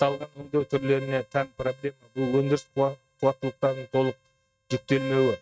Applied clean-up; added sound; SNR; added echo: neural mask model RNNoise.